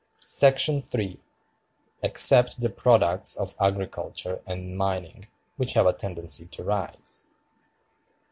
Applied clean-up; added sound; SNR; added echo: none; none; none; none.